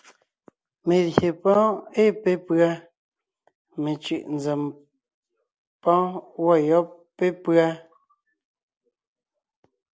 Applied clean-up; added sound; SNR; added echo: none; none; none; none.